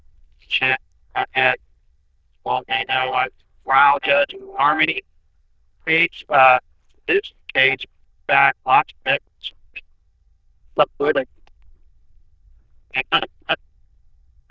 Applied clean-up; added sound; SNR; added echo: neural diffusion model UNIVERSE++.